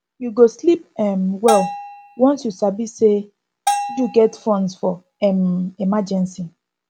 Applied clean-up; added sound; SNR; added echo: none; Bell; 7 dB; none.